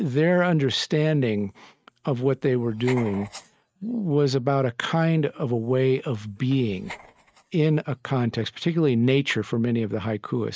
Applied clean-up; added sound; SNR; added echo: neural mask model RNNoise.